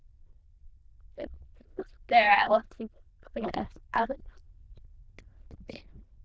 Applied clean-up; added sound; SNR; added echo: neural diffusion model UNIVERSE++.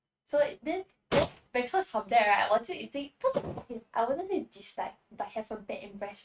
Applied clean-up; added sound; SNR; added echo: neural mask model RNNoise.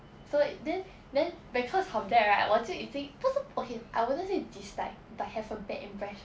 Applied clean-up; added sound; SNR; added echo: none; none; none; none.